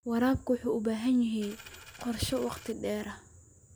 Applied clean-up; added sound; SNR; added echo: none; Coin (dropping); 18 dB; none.